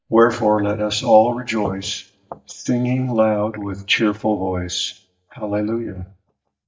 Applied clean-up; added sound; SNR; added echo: neural mask model DeepFilterNet 3.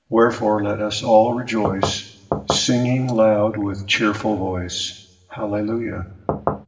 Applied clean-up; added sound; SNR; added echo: none; Knock / Wood; 5 dB; reverberation time 0.7 s.